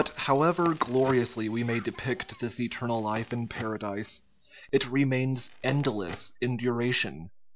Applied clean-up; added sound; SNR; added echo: none; Crackle + Bicycle; 18 dB; none.